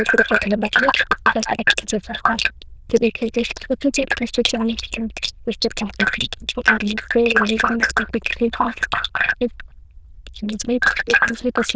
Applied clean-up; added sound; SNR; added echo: neural diffusion model UNIVERSE++.